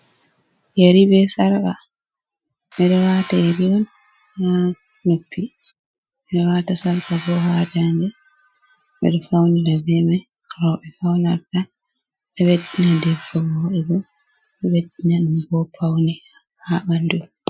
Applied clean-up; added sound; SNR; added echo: classical method Wiener filter.